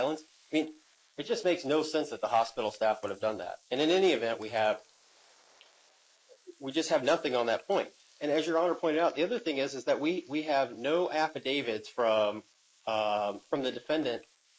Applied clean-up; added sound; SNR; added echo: neural mask model Resemble Enhance denoiser.